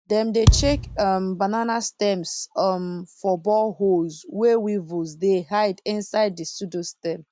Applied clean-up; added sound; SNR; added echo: none; Thump, thud; -2 dB; none.